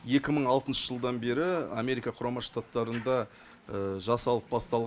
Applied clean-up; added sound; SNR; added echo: none; none; none; none.